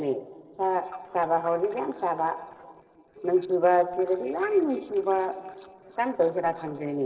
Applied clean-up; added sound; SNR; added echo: neural separator model SepFormer DNS4.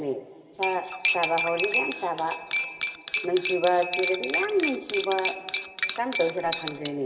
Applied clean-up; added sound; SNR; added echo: none; Cutlery, silverware; 3 dB; reverberation time 2.3 s.